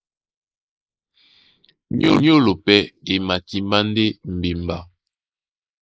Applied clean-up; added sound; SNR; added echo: neural mask model Resemble Enhance denoiser.